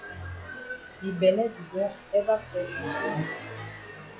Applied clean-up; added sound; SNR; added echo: classical method log-MMSE.